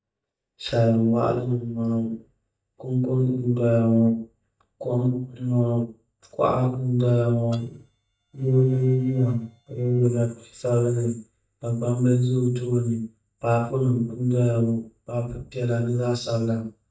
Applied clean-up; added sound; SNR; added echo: neural mask model DeepFilterNet 3.